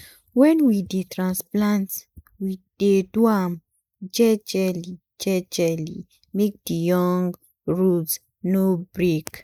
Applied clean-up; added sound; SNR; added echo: neural mask model Resemble Enhance denoiser.